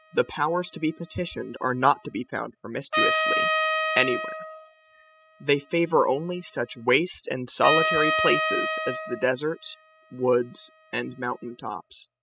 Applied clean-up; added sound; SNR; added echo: classical method spectral subtraction.